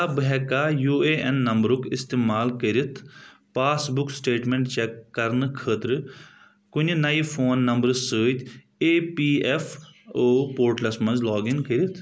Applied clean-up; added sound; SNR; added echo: none; none; none; none.